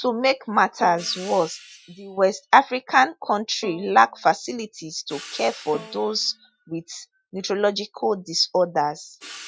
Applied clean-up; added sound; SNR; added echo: classical method Wiener filter.